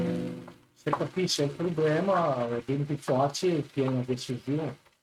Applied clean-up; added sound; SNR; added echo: neural mask model RNNoise.